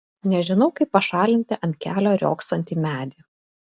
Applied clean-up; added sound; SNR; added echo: none; none; none; none.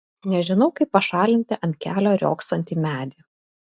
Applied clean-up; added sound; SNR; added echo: neural mask model DeepFilterNet 3.